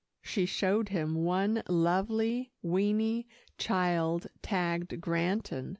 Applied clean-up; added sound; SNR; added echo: none; none; none; none.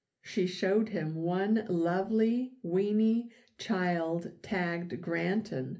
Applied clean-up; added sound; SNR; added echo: none; none; none; reverberation time 0.3 s.